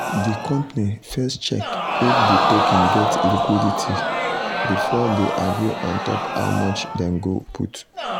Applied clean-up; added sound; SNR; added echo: none; Crowd; -1 dB; none.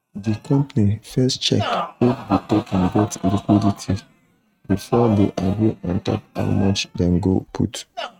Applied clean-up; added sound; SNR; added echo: neural mask model RNNoise.